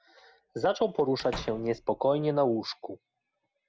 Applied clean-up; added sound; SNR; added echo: none; Slam / Wood; 16 dB; none.